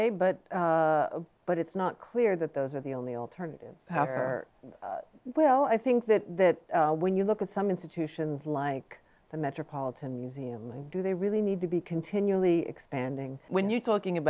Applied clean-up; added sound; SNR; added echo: none; none; none; none.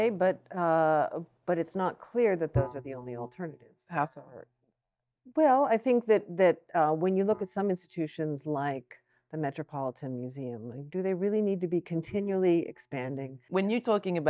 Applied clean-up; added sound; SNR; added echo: neural mask model DeepFilterNet 3.